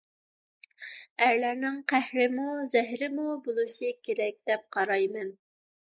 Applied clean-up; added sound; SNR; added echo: neural mask model Resemble Enhance denoiser.